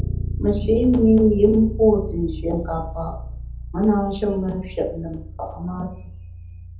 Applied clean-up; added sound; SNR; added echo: none; Bass guitar; 8 dB; reverberation time 0.7 s.